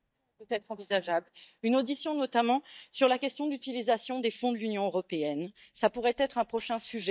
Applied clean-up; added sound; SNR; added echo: neural mask model DeepFilterNet 3.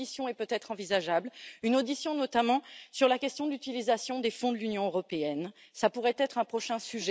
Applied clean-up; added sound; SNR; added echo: none; none; none; none.